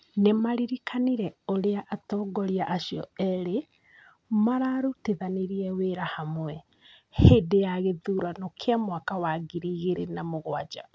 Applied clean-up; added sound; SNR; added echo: none; none; none; none.